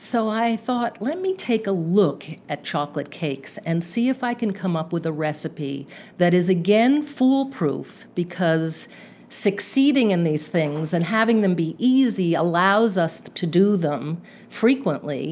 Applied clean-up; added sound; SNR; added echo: none; none; none; none.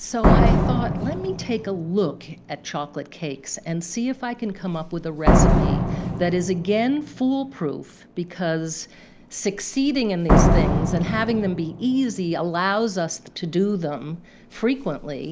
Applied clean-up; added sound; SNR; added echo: none; Slam; -1 dB; none.